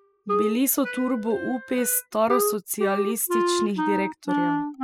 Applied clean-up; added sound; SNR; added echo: classical method spectral subtraction.